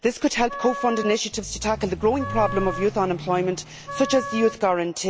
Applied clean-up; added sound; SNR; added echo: none; Vehicle + Wind instrument, woodwind instrument; 10 dB; none.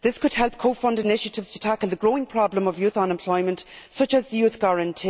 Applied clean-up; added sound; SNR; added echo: none; none; none; none.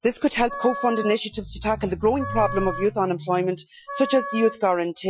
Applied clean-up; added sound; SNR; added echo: classical method Wiener filter.